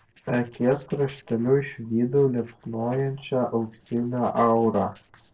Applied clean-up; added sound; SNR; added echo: neural separator model SepFormer DNS4.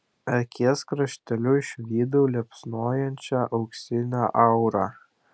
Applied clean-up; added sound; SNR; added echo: none; none; none; none.